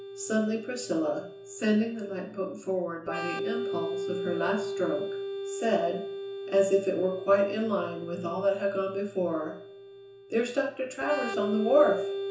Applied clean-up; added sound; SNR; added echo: none; Organ; 7 dB; reverberation time 0.7 s.